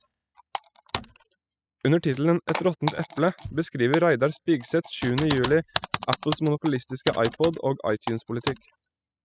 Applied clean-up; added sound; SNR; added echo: classical method spectral subtraction.